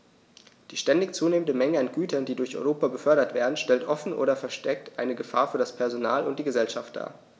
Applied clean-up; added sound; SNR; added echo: none; none; none; none.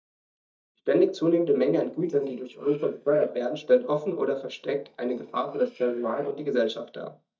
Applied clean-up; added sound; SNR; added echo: neural mask model DeepFilterNet 3.